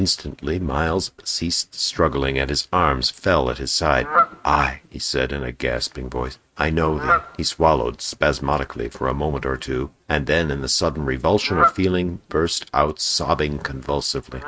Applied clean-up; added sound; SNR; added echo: neural mask model RNNoise.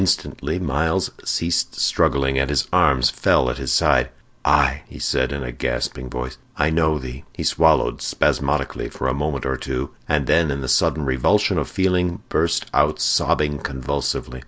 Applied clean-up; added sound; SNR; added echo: none; none; none; none.